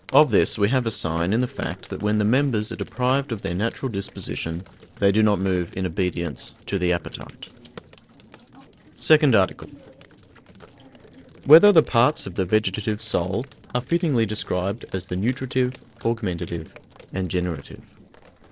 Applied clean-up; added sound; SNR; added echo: neural separator model SepFormer DNS4.